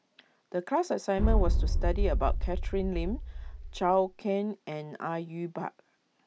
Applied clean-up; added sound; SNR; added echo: none; Boom; -4 dB; none.